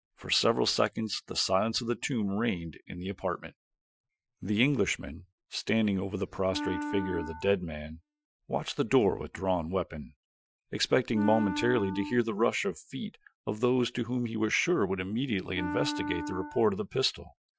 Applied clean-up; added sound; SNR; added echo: classical method Wiener filter.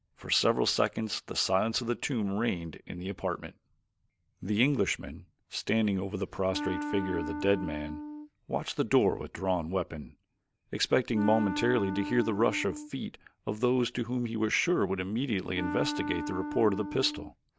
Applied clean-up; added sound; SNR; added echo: none; Wind instrument, woodwind instrument; 6 dB; none.